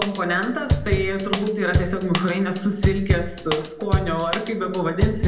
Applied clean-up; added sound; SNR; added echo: none; Drum / Drum kit; 1 dB; reverberation time 0.8 s.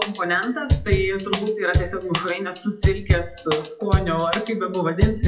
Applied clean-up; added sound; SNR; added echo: classical method WPE with log-MMSE.